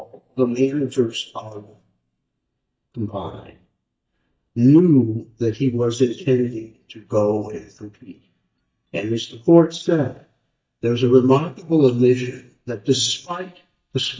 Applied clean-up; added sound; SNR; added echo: neural mask model DeepFilterNet 3.